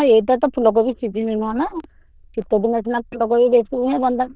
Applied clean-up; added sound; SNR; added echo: neural diffusion model UNIVERSE++.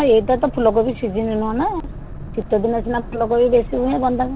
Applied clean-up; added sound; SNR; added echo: none; Boat, Water vehicle; 12 dB; none.